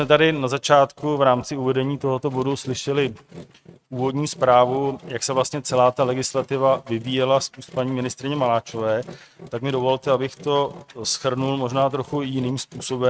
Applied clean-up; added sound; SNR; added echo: neural mask model RNNoise.